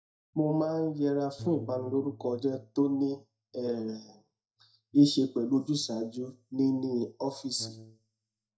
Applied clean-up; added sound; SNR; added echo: neural mask model DeepFilterNet 3.